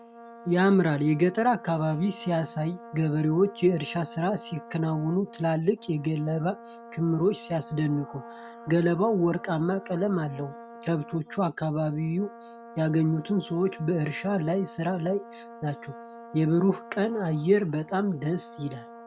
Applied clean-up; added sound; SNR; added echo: none; Brass instrument; 18 dB; none.